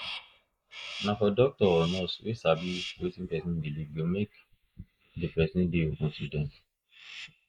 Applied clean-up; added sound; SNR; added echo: neural mask model Resemble Enhance denoiser.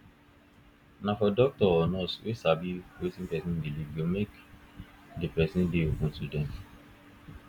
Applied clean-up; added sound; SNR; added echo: none; none; none; none.